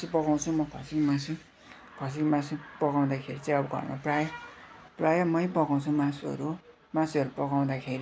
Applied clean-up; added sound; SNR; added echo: none; none; none; none.